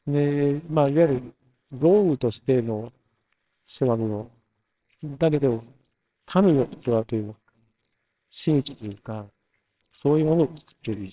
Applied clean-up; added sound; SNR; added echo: neural separator model SepFormer WHAMR!.